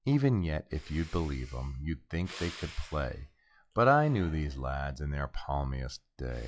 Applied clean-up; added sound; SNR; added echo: classical method log-MMSE.